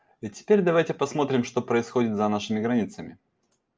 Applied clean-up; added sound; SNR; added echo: none; none; none; none.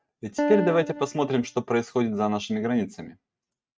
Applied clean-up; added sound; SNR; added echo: neural mask model RNNoise.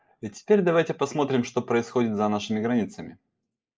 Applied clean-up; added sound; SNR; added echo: neural mask model Resemble Enhance denoiser.